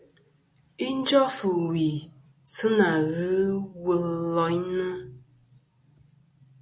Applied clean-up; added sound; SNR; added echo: none; none; none; none.